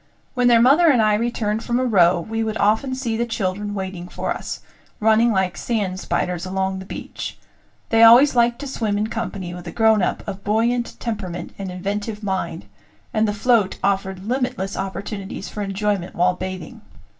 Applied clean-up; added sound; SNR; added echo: none; none; none; reverberation time 0.2 s.